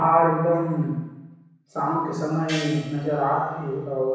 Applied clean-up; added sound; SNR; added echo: none; Gong; 15 dB; reverberation time 1.1 s.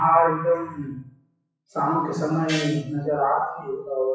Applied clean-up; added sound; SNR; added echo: classical method WPE with log-MMSE.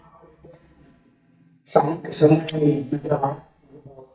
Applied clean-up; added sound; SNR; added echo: neural mask model DeepFilterNet 3.